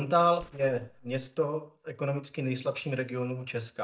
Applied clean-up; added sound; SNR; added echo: neural mask model DeepFilterNet 3.